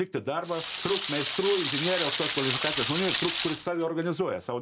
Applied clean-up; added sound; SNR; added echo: none; Rain; 2 dB; none.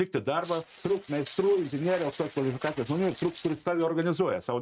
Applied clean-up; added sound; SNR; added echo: neural mask model RNNoise.